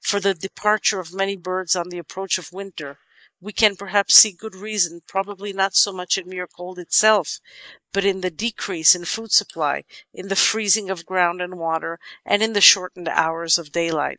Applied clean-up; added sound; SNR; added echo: neural mask model Resemble Enhance denoiser.